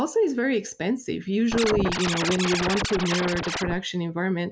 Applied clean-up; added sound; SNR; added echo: none; Scratching (performance technique); 3 dB; none.